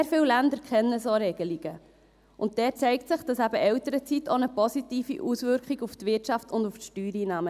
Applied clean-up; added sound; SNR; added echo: none; none; none; none.